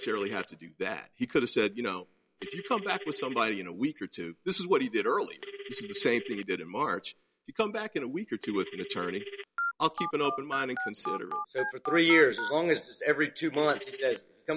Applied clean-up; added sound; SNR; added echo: none; Telephone; 11 dB; none.